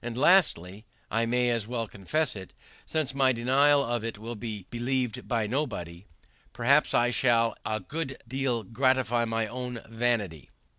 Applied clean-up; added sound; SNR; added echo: none; none; none; none.